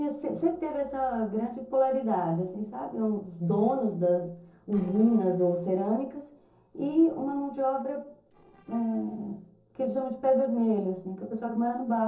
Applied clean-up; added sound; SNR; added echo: neural separator model SepFormer DNS4.